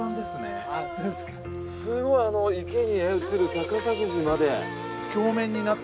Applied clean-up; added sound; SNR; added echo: none; none; none; none.